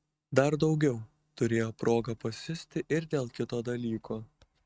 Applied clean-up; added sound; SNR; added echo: neural mask model RNNoise.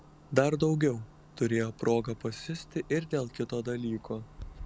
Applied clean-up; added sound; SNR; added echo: none; Clock; 19 dB; none.